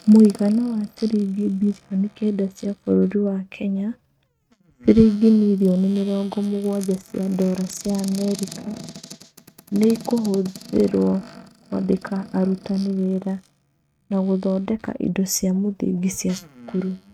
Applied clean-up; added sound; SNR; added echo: neural mask model RNNoise.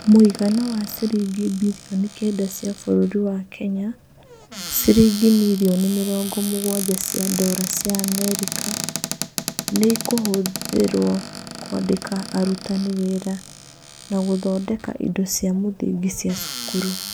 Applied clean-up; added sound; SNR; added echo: none; Cupboard open or close; 10 dB; none.